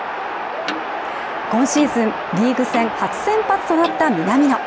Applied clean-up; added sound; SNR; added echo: none; Clock; 17 dB; none.